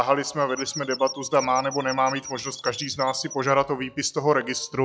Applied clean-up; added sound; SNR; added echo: classical method log-MMSE.